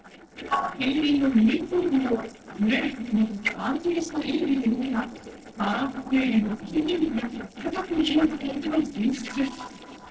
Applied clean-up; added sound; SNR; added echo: neural separator model SepFormer DNS4.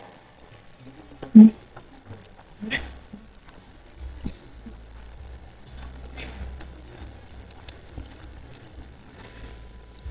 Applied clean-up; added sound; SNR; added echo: neural mask model DeepFilterNet 3.